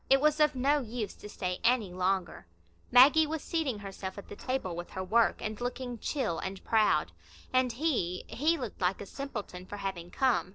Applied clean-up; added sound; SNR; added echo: neural separator model SepFormer DNS4.